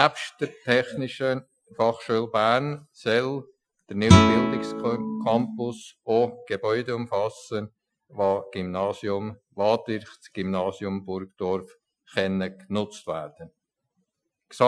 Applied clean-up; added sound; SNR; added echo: classical method Wiener filter.